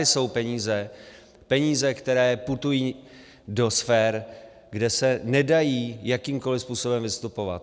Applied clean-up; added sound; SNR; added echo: none; none; none; none.